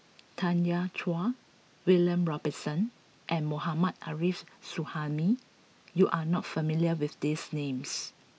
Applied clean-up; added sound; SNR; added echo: none; none; none; none.